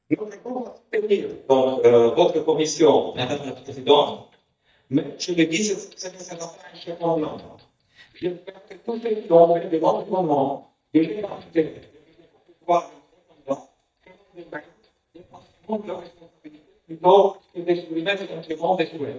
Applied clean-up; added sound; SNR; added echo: neural mask model DeepFilterNet 3.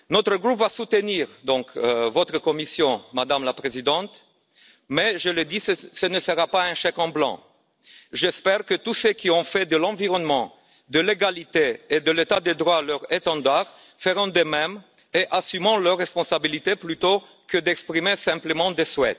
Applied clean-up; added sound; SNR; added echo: none; none; none; none.